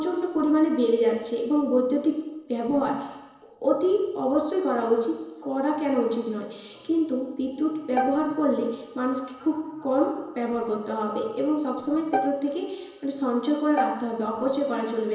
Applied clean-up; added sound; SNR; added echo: neural separator model SepFormer DNS4.